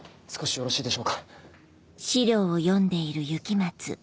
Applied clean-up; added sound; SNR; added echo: none; none; none; none.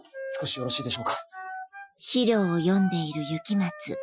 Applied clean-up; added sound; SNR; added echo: classical method Wiener filter.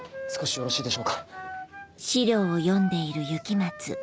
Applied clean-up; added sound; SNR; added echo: none; Wind instrument, woodwind instrument; 12 dB; none.